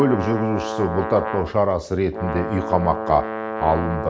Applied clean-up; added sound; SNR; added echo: none; Brass instrument; 6 dB; none.